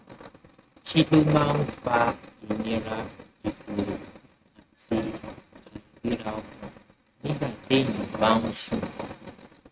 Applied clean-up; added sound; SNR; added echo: neural mask model RNNoise.